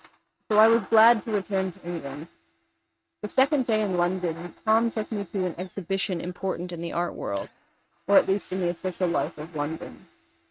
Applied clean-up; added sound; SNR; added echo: neural mask model RNNoise.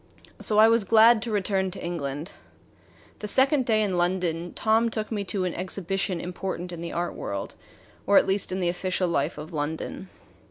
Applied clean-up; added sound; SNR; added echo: none; none; none; none.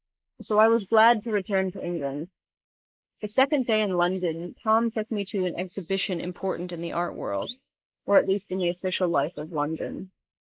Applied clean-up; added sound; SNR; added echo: neural mask model Resemble Enhance denoiser.